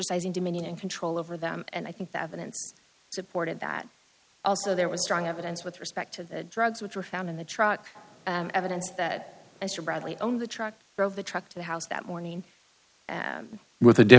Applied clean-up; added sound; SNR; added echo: none; none; none; none.